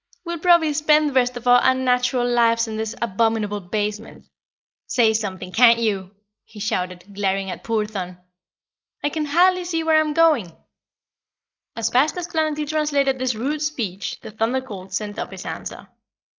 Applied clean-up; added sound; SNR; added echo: neural mask model Resemble Enhance denoiser.